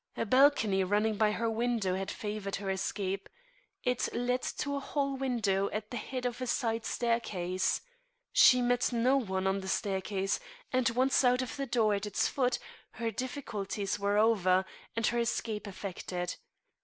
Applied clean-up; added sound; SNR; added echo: none; none; none; none.